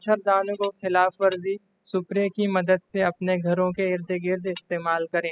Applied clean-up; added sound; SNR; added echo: classical method spectral subtraction.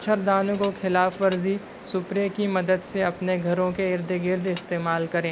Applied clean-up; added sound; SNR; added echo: none; Tap / Dishes, pots, and pans; 19 dB; none.